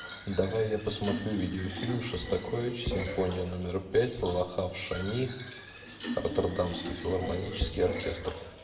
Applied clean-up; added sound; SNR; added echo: none; Fill (with liquid); 9 dB; reverberation time 0.6 s.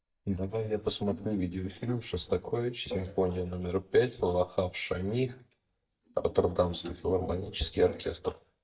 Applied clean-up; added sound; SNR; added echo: neural mask model DeepFilterNet 3.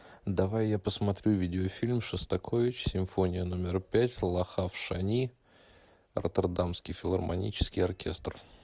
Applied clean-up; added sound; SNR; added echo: none; none; none; none.